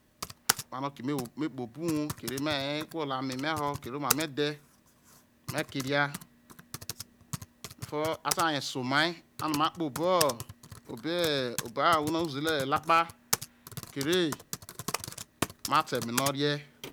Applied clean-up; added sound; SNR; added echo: none; Typing; 8 dB; none.